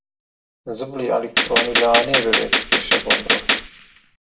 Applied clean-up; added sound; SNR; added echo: none; Gunshot, gunfire; -4 dB; reverberation time 0.5 s.